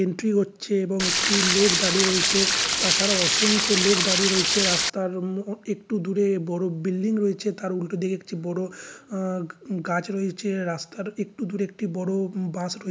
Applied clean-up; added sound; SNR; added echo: none; Stream; -4 dB; none.